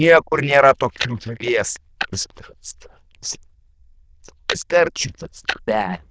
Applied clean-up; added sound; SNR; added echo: neural diffusion model UNIVERSE++.